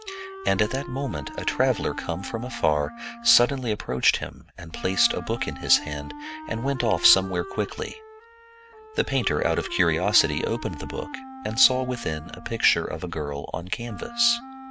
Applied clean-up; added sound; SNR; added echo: none; Wind instrument, woodwind instrument; 14 dB; none.